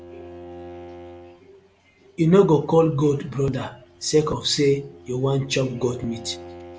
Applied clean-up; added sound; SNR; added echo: none; Bowed string instrument; 20 dB; none.